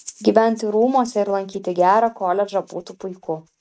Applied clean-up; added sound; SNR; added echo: neural mask model RNNoise.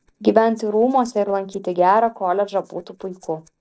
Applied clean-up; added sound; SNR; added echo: neural separator model SepFormer DNS4.